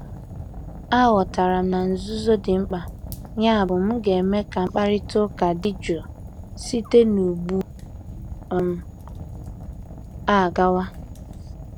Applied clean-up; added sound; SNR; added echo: none; Fire; 13 dB; none.